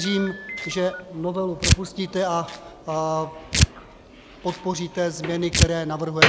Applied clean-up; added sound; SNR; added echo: none; Tearing + Slam; -1 dB; none.